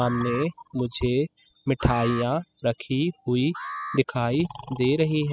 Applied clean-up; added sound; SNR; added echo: classical method spectral subtraction.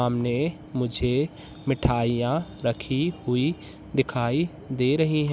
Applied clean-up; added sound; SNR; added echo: none; none; none; none.